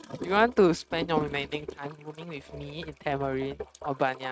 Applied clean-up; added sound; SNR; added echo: neural mask model RNNoise.